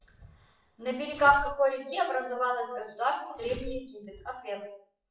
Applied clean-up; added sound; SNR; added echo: classical method WPE with log-MMSE.